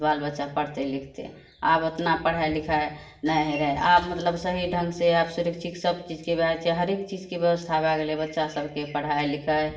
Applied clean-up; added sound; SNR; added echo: none; none; none; reverberation time 0.6 s.